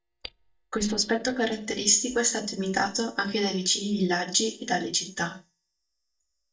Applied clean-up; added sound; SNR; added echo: neural mask model DeepFilterNet 3.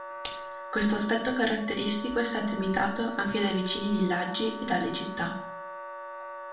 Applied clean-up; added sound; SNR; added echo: none; Wind instrument, woodwind instrument; 11 dB; reverberation time 0.6 s.